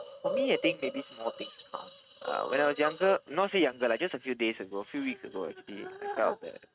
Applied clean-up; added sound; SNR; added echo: neural mask model RNNoise.